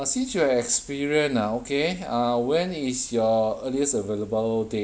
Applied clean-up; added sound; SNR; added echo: none; none; none; none.